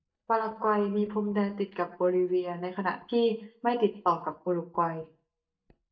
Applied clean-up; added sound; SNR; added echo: neural mask model DeepFilterNet 3.